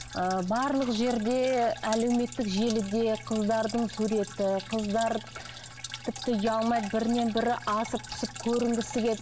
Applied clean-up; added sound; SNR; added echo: none; Drip; 14 dB; none.